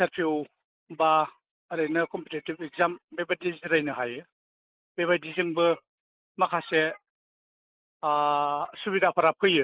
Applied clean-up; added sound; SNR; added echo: neural mask model Resemble Enhance denoiser.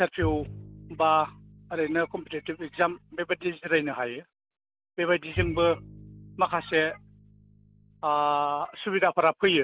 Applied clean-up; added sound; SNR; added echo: none; Bowed string instrument; 13 dB; none.